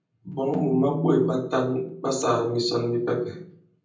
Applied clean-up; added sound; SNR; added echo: none; none; none; reverberation time 0.6 s.